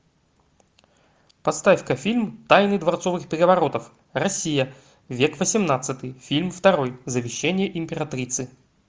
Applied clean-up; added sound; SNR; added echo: none; none; none; none.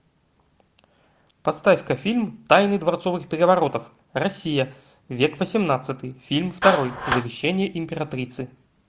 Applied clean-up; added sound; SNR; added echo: none; Clapping; 12 dB; none.